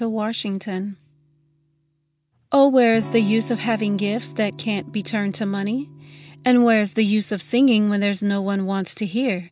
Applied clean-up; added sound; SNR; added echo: none; Electric guitar / Strum; 20 dB; none.